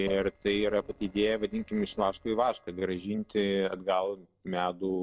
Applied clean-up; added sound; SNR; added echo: neural separator model SepFormer DNS4.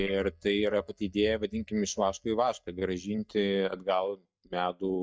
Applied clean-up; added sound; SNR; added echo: neural mask model DeepFilterNet 3.